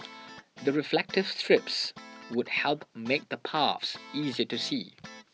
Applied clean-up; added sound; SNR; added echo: none; Guitar; 18 dB; none.